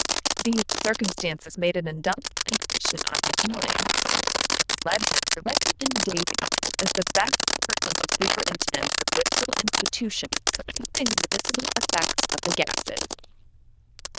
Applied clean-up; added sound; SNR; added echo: neural diffusion model UNIVERSE++.